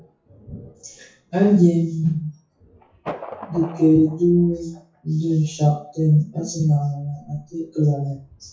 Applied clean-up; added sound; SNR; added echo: classical method WPE with log-MMSE.